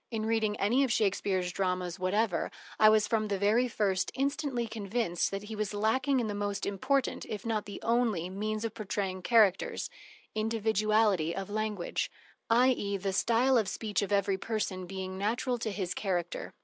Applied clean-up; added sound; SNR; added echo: none; none; none; none.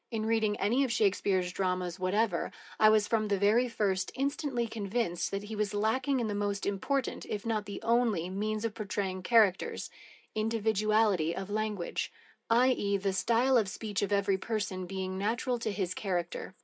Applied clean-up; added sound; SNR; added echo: none; none; none; reverberation time 0.3 s.